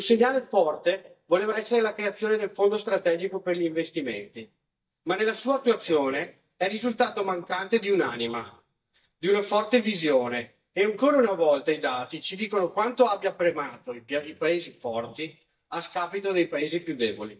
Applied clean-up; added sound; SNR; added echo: neural mask model DeepFilterNet 3.